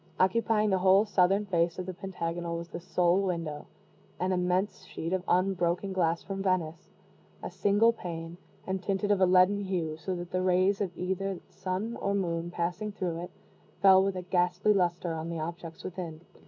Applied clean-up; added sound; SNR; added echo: none; none; none; none.